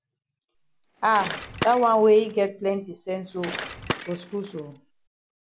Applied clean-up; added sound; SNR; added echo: none; Bicycle; 9 dB; none.